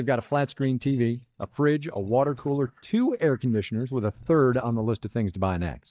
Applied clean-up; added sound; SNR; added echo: neural mask model DeepFilterNet 3.